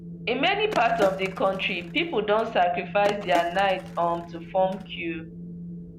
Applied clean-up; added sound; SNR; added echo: none; Skateboard + Wind; 11 dB; none.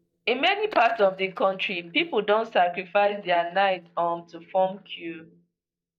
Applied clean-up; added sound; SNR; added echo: neural mask model DeepFilterNet 3.